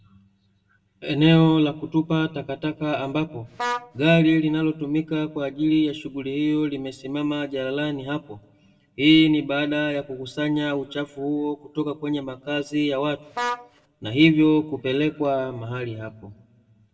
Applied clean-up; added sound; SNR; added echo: none; Vehicle horn, car horn, honking; 10 dB; reverberation time 0.4 s.